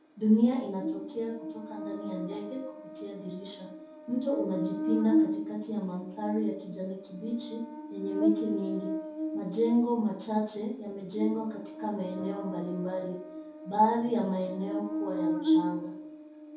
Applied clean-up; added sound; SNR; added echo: none; Buzz; 3 dB; reverberation time 0.6 s.